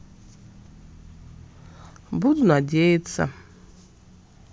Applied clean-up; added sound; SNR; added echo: none; none; none; none.